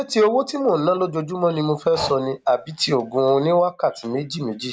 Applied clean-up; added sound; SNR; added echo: none; Breathing; 16 dB; none.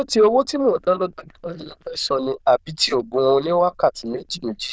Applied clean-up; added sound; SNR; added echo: neural diffusion model UNIVERSE++.